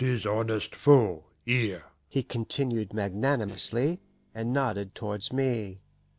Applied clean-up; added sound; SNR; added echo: neural separator model SepFormer DNS4.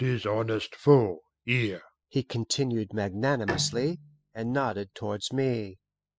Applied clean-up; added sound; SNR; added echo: classical method spectral subtraction.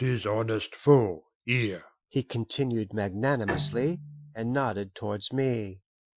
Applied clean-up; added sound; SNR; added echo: classical method Wiener filter.